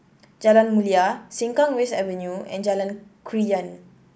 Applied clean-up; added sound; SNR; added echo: none; none; none; none.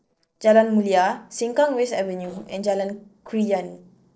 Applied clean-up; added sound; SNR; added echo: neural separator model SepFormer DNS4.